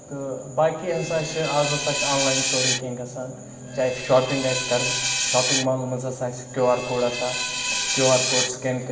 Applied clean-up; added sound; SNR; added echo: none; Screech; 3 dB; reverberation time 1.0 s.